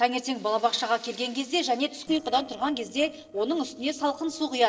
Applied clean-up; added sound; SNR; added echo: neural separator model SepFormer DNS4.